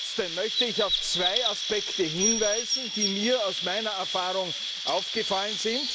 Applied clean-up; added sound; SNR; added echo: none; Chirp, tweet; 0 dB; none.